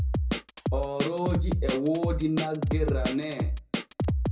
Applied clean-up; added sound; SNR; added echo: none; Drum kit; -2 dB; reverberation time 0.4 s.